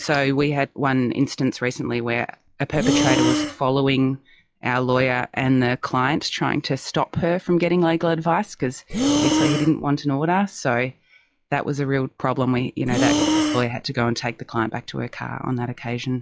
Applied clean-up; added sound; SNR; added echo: classical method log-MMSE.